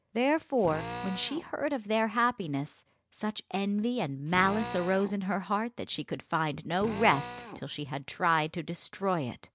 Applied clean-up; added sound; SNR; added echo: none; Drill; 11 dB; none.